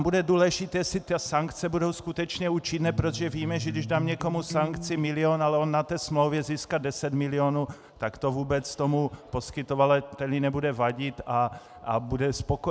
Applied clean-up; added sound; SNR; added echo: none; Electric guitar; 9 dB; none.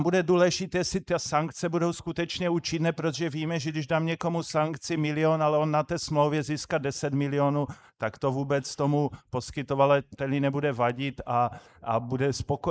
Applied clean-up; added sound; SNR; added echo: neural mask model Resemble Enhance denoiser.